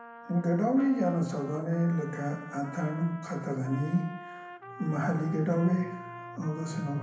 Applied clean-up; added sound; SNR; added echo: none; Trumpet; 16 dB; reverberation time 0.8 s.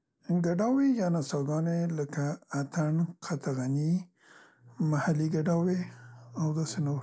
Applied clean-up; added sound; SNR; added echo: none; none; none; none.